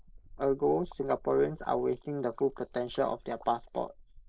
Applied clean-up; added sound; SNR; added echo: neural mask model Resemble Enhance denoiser.